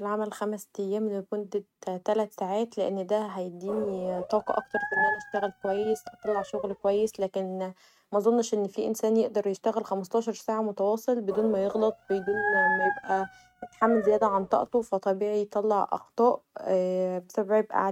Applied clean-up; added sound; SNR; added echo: neural mask model RNNoise.